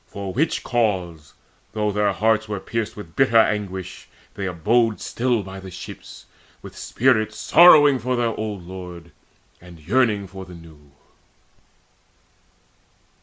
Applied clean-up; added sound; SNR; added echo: none; none; none; none.